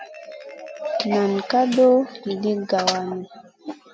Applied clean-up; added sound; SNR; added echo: none; Marimba, xylophone + Snare drum; 19 dB; none.